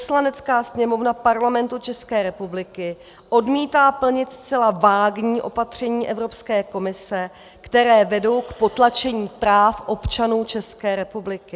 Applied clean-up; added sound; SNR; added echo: none; none; none; none.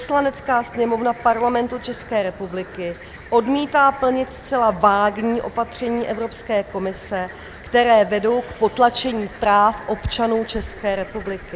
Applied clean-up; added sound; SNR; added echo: none; Cricket; 18 dB; none.